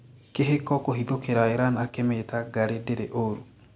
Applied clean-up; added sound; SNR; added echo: none; none; none; none.